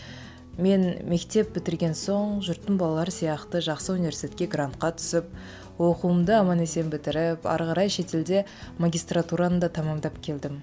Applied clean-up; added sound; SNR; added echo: none; none; none; none.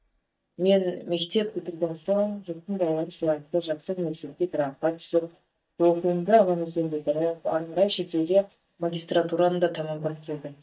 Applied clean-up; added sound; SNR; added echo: neural mask model DeepFilterNet 3.